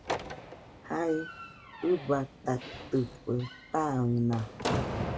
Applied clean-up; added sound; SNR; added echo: none; Slam; 6 dB; none.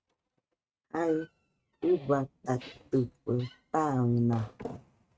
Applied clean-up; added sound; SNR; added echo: neural mask model RNNoise.